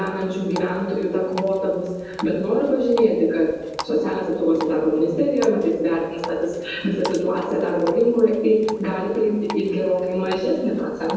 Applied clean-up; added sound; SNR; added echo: none; Water tap, faucet; 17 dB; reverberation time 1.1 s.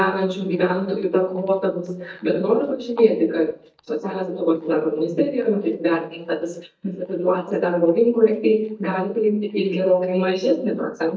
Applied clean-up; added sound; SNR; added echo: neural mask model DeepFilterNet 3.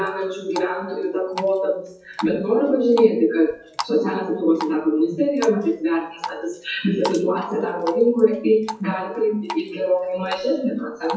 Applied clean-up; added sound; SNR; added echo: classical method WPE with log-MMSE.